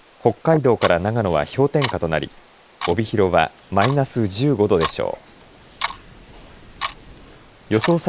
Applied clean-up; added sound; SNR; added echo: neural mask model Resemble Enhance denoiser.